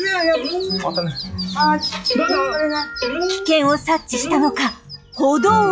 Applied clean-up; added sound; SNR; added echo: classical method log-MMSE.